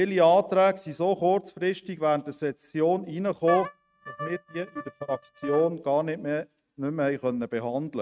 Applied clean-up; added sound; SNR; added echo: neural mask model RNNoise.